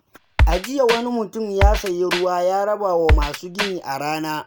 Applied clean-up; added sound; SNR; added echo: none; Drum kit; -1 dB; none.